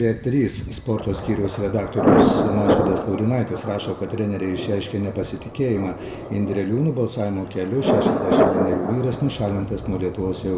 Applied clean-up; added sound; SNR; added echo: none; Thunder; 0 dB; reverberation time 0.6 s.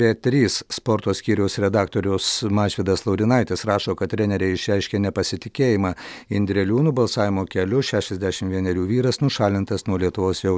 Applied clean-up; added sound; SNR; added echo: none; none; none; none.